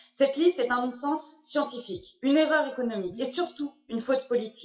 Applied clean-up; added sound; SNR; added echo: classical method WPE with log-MMSE.